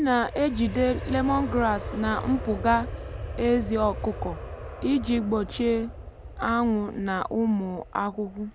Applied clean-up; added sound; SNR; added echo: none; Aircraft; 10 dB; none.